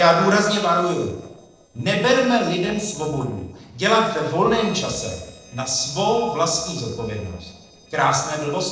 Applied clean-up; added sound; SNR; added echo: neural separator model SepFormer DNS4.